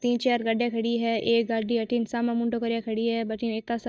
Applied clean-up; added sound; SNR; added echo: neural mask model DeepFilterNet 3.